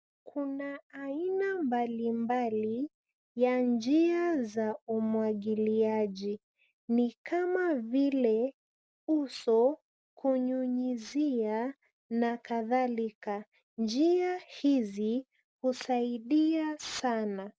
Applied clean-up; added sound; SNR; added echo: none; none; none; none.